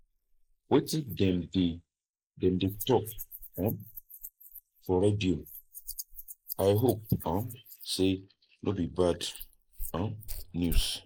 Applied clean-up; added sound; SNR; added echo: neural mask model Resemble Enhance denoiser.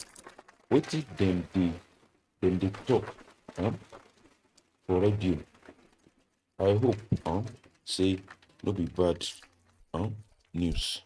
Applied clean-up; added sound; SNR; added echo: neural mask model RNNoise.